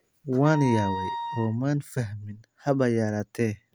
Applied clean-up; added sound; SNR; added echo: none; Wind instrument, woodwind instrument; 6 dB; none.